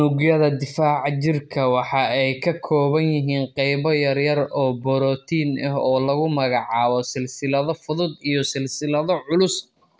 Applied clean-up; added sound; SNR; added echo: none; none; none; none.